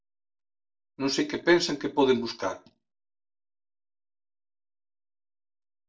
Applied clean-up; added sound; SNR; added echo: none; none; none; reverberation time 0.2 s.